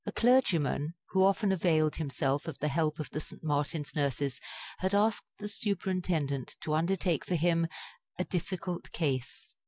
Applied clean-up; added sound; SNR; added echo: none; none; none; none.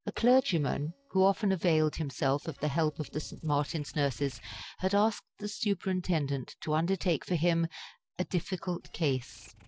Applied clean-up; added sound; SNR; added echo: neural separator model SepFormer DNS4.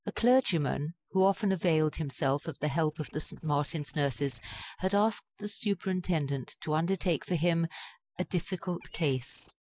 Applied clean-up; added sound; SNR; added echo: neural mask model Resemble Enhance denoiser.